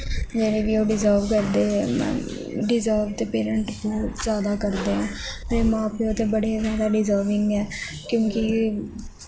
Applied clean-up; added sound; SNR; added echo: none; Fixed-wing aircraft, airplane; 12 dB; none.